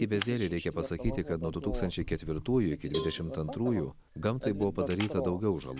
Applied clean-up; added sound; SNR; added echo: none; Camera + Cowbell; 10 dB; none.